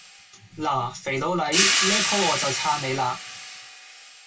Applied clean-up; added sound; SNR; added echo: none; Hi-hat; 0 dB; reverberation time 0.1 s.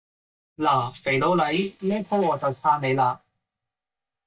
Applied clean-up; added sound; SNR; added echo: neural mask model DeepFilterNet 3.